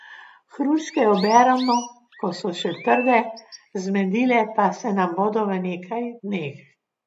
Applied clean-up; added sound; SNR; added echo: none; Chirp, tweet; 16 dB; none.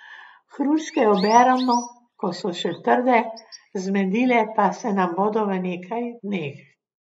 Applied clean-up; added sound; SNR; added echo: neural mask model Resemble Enhance denoiser.